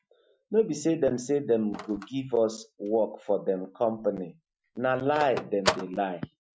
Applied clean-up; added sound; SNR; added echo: classical method Wiener filter.